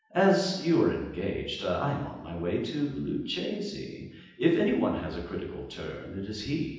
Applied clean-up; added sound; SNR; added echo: none; none; none; reverberation time 0.9 s.